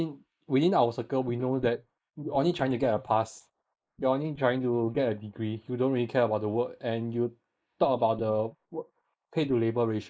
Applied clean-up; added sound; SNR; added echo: neural mask model Resemble Enhance denoiser.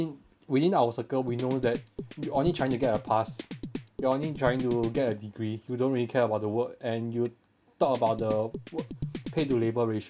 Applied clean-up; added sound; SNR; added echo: none; Drum kit; 9 dB; none.